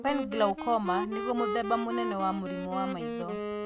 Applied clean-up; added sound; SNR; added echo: none; Wind instrument, woodwind instrument; 4 dB; none.